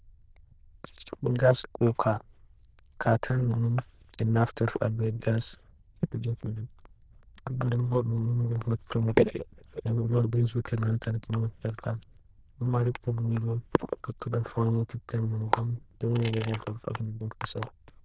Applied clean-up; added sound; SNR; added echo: neural diffusion model UNIVERSE++.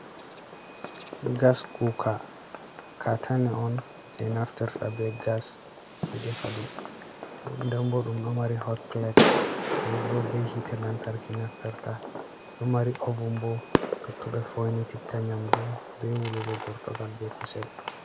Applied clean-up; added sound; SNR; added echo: none; Fireworks; 2 dB; none.